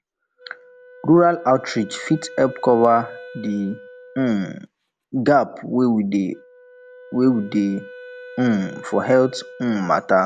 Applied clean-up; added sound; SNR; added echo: none; Wind instrument, woodwind instrument; 20 dB; none.